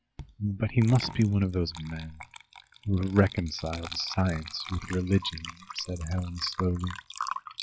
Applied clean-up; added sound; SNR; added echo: classical method log-MMSE.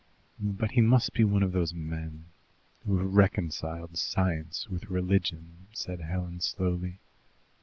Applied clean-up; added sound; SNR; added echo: none; none; none; none.